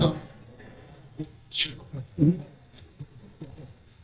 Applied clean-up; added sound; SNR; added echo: neural mask model DeepFilterNet 3.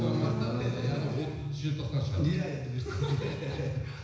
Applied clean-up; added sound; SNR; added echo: none; Piano; 7 dB; reverberation time 1.0 s.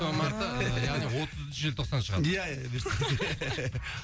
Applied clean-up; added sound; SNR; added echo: none; none; none; none.